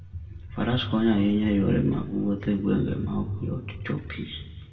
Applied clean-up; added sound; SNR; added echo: none; none; none; reverberation time 1.4 s.